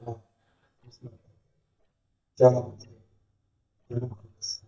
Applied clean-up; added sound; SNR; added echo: neural mask model DeepFilterNet 3.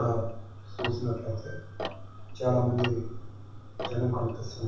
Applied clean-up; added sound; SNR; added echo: none; Tick-tock; 7 dB; reverberation time 0.7 s.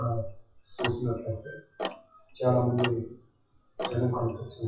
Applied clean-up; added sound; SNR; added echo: classical method WPE with log-MMSE.